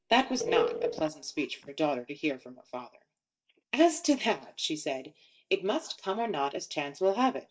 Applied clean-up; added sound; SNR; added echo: neural mask model DeepFilterNet 3.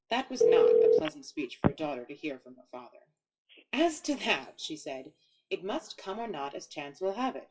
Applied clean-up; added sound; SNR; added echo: classical method WPE with log-MMSE.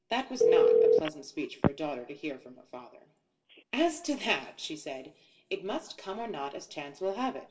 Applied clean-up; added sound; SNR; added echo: none; Telephone; -4 dB; reverberation time 0.8 s.